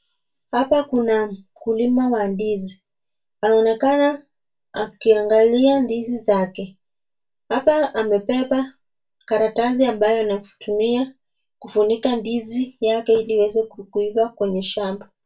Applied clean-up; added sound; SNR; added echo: none; none; none; reverberation time 0.2 s.